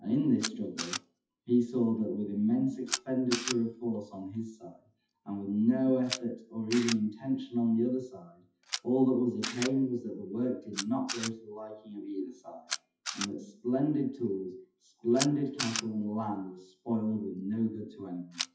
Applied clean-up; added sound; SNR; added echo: classical method WPE with log-MMSE.